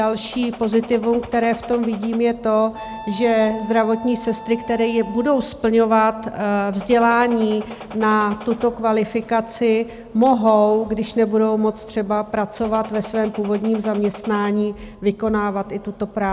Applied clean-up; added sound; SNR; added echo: none; Gunshot, gunfire + Wind instrument, woodwind instrument; 17 dB; none.